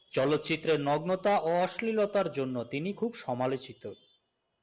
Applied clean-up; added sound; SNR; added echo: none; none; none; none.